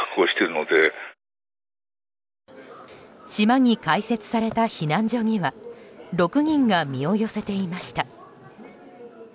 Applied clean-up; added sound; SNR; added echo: none; none; none; none.